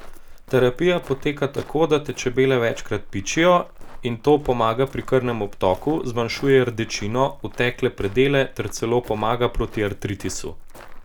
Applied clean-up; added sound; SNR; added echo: none; Walk, footsteps; 14 dB; none.